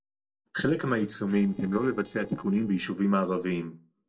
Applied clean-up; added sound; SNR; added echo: neural separator model SepFormer DNS4.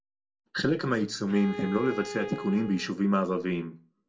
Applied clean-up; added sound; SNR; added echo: none; Bowed string instrument; 12 dB; reverberation time 0.3 s.